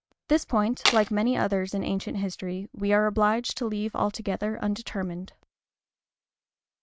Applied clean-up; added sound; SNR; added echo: neural mask model RNNoise.